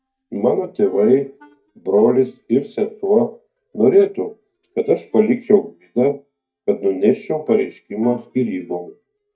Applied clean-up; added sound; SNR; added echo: neural mask model DeepFilterNet 3.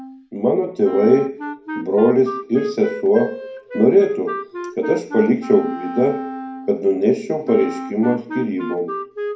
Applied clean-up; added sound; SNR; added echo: none; Wind instrument, woodwind instrument; 10 dB; reverberation time 0.4 s.